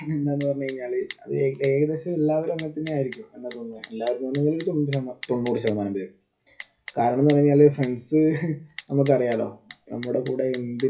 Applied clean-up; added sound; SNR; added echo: classical method WPE with log-MMSE.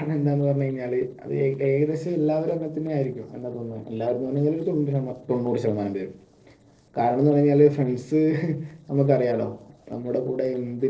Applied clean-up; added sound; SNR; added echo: neural separator model SepFormer DNS4.